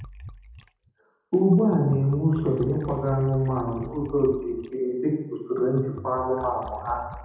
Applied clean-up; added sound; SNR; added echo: none; Liquid; 17 dB; reverberation time 0.9 s.